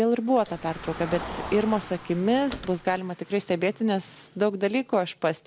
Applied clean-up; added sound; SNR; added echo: none; Sliding door / Slam / Wood + Car; 15 dB; none.